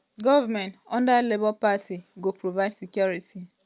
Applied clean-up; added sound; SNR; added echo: none; none; none; none.